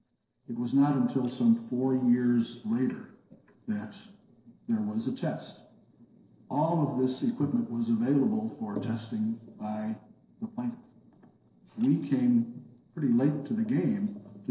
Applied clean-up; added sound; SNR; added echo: neural separator model SepFormer DNS4.